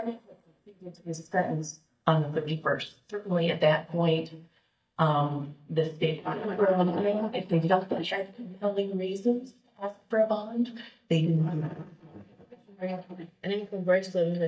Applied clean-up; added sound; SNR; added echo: neural mask model DeepFilterNet 3.